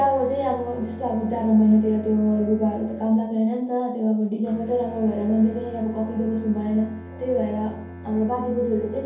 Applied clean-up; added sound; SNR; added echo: none; Bowed string instrument; 16 dB; reverberation time 0.7 s.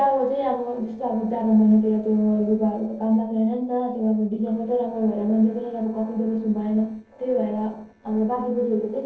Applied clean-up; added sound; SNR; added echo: neural separator model SepFormer DNS4.